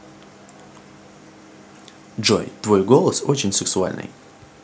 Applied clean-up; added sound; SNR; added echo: none; none; none; none.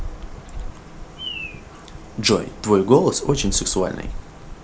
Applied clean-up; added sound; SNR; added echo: none; Bird vocalization, bird call, bird song; 10 dB; none.